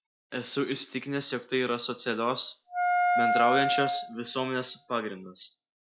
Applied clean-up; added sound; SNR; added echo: classical method log-MMSE.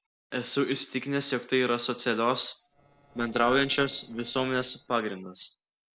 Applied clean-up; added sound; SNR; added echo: neural separator model SepFormer DNS4.